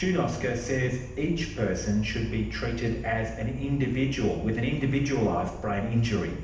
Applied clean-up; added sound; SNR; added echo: none; Insect; 11 dB; reverberation time 0.8 s.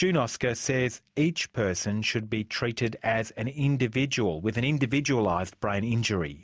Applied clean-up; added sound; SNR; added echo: none; none; none; none.